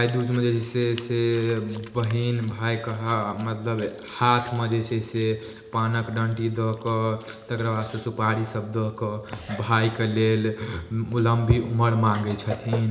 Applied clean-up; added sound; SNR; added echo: none; Chewing, mastication; 20 dB; reverberation time 0.8 s.